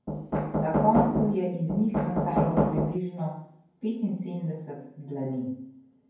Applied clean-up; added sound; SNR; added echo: none; Knock; -3 dB; reverberation time 0.9 s.